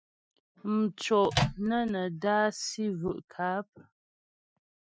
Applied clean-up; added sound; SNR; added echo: classical method Wiener filter.